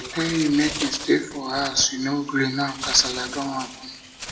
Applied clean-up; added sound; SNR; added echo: none; Bird; 10 dB; reverberation time 0.9 s.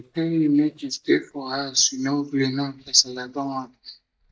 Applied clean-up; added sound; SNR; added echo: neural mask model DeepFilterNet 3.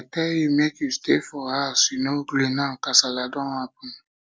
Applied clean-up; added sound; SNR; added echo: none; none; none; none.